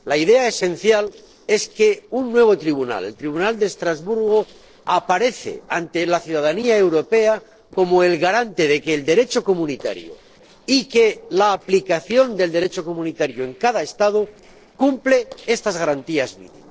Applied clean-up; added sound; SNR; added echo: neural separator model SepFormer DNS4.